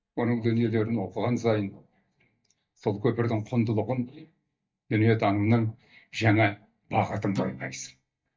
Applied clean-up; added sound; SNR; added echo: neural mask model DeepFilterNet 3.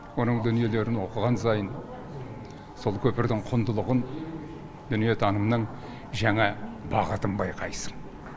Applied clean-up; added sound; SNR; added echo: none; none; none; none.